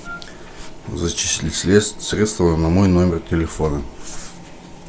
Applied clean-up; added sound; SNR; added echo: none; Wind instrument, woodwind instrument; 19 dB; none.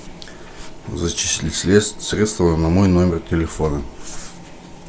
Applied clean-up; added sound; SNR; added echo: none; none; none; none.